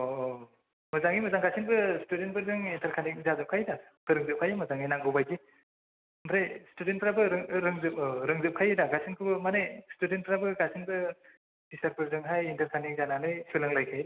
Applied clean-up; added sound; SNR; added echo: none; none; none; none.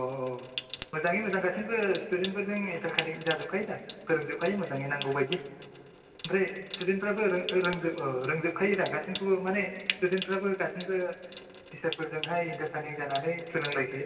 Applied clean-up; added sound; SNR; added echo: none; Trickle, dribble / Sink (filling or washing) / Water tap, faucet; 11 dB; reverberation time 2.3 s.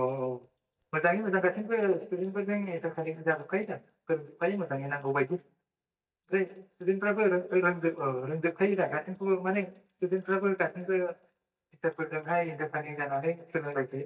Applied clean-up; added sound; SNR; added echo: neural mask model DeepFilterNet 3.